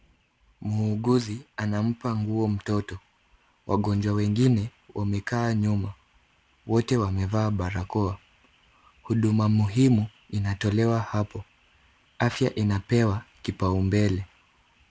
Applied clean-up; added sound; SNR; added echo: none; none; none; none.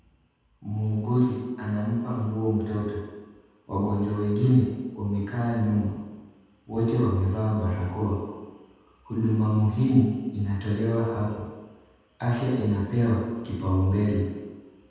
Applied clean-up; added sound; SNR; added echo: none; none; none; reverberation time 1.2 s.